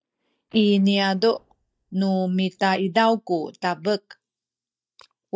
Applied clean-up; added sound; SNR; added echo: neural mask model DeepFilterNet 3.